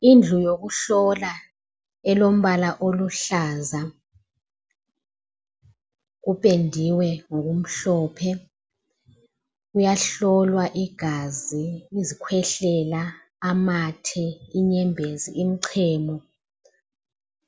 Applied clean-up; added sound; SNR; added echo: none; none; none; none.